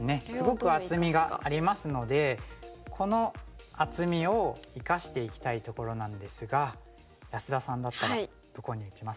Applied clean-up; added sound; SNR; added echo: none; none; none; none.